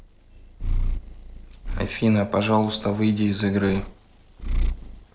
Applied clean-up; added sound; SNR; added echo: neural separator model SepFormer DNS4.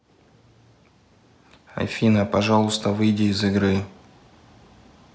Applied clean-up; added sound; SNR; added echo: none; none; none; none.